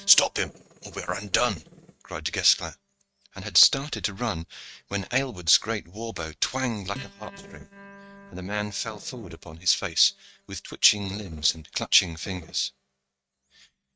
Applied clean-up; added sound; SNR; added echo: neural mask model RNNoise.